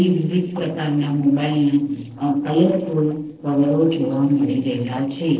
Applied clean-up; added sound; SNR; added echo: neural separator model SepFormer DNS4.